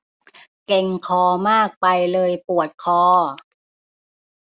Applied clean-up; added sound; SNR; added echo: none; none; none; none.